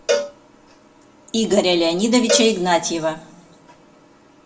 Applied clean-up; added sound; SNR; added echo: none; Cowbell; 7 dB; reverberation time 0.7 s.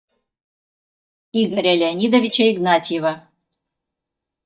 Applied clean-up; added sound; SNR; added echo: neural mask model DeepFilterNet 3.